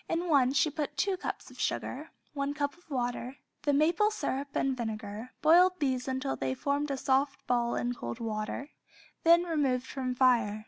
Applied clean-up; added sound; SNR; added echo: none; none; none; none.